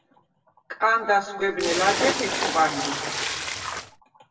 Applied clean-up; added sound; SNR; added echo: none; Splash, splatter; 2 dB; reverberation time 1.4 s.